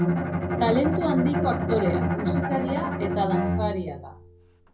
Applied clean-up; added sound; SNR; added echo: none; Bowed string instrument; -2 dB; reverberation time 0.4 s.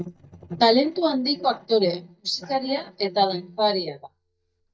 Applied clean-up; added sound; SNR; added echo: neural mask model DeepFilterNet 3.